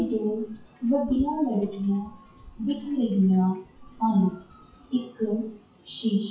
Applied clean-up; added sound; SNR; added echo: classical method WPE with log-MMSE.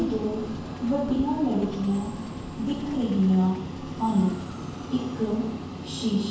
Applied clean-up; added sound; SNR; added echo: none; Musical instrument; 18 dB; reverberation time 0.6 s.